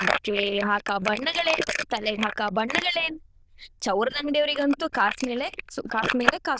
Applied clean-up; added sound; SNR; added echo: neural diffusion model UNIVERSE++.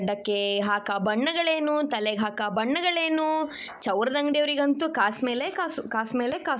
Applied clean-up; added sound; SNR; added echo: none; none; none; none.